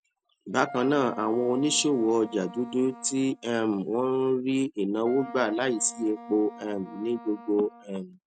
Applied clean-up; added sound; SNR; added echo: neural mask model RNNoise.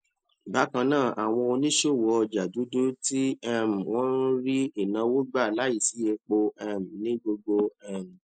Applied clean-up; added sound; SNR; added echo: neural mask model Resemble Enhance denoiser.